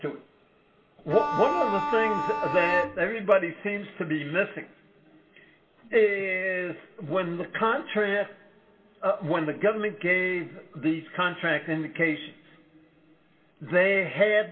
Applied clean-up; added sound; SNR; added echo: none; Bowed string instrument; 2 dB; reverberation time 1.0 s.